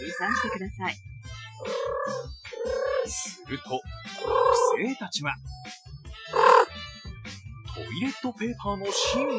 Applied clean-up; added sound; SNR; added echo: classical method Wiener filter.